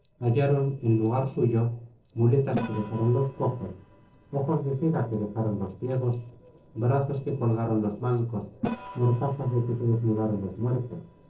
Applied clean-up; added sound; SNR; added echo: neural separator model SepFormer DNS4.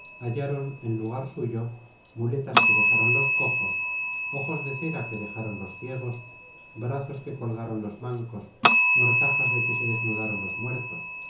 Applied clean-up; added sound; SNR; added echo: none; Bell; -5 dB; reverberation time 0.6 s.